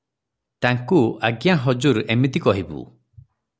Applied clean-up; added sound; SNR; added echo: none; none; none; none.